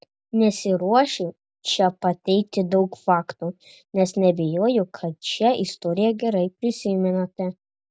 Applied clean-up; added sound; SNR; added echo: none; none; none; none.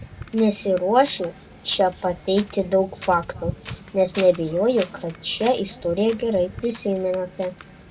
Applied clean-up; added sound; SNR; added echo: none; Wind; 16 dB; reverberation time 0.9 s.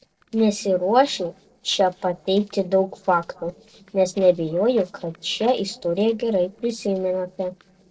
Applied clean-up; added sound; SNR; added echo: neural separator model SepFormer DNS4.